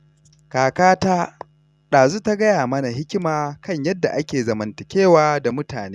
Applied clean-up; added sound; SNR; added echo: none; none; none; none.